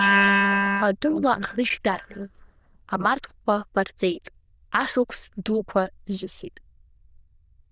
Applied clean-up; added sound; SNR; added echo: neural diffusion model UNIVERSE++.